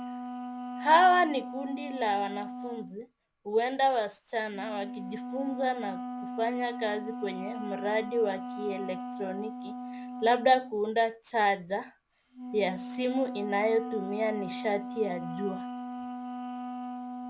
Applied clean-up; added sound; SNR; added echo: none; Wind instrument, woodwind instrument; 8 dB; none.